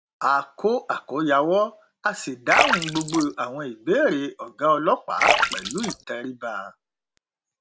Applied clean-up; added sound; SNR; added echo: none; Splash, splatter; 2 dB; none.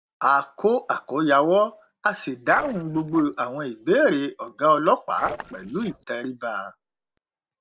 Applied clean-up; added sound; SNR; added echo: neural separator model SepFormer DNS4.